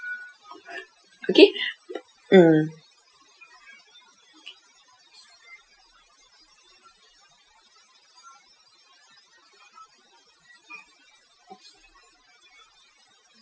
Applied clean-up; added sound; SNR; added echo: classical method Wiener filter.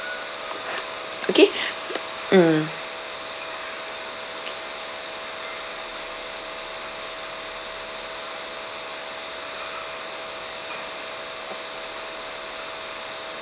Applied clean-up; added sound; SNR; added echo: none; none; none; none.